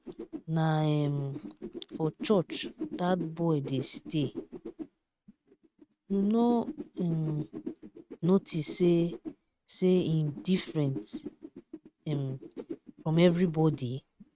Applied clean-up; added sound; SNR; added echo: neural mask model RNNoise.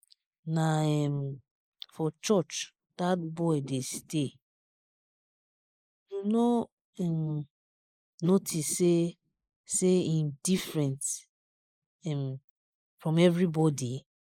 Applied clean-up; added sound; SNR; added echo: neural mask model Resemble Enhance denoiser.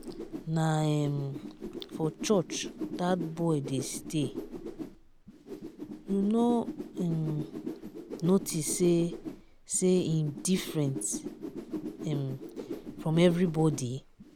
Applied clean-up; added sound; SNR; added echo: none; Whoosh, swoosh, swish; 10 dB; none.